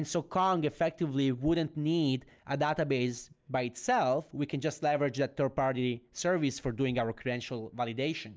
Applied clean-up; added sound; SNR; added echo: none; none; none; none.